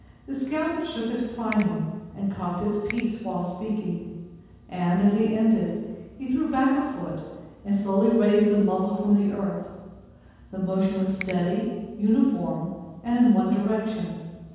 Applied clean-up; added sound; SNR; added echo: none; Finger snapping; 18 dB; reverberation time 1.2 s.